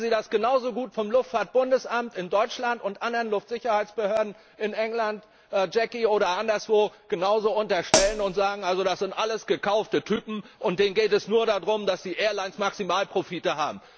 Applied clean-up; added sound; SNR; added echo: none; Hi-hat; -1 dB; none.